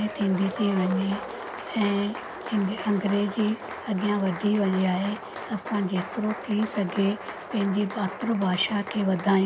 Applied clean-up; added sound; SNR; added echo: none; Applause; 11 dB; none.